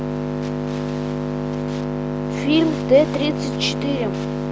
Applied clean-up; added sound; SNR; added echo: none; none; none; none.